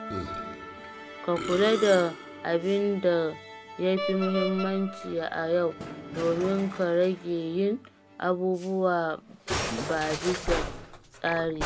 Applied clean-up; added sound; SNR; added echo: none; Musical instrument; 8 dB; none.